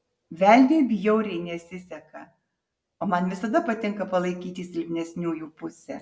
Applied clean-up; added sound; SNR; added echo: none; none; none; none.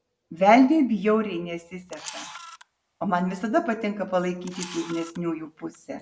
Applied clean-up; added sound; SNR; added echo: none; Camera; 18 dB; none.